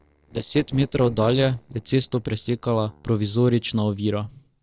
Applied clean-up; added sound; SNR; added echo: neural separator model SepFormer DNS4.